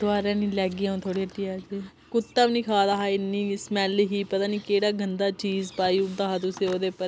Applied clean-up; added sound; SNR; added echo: none; none; none; none.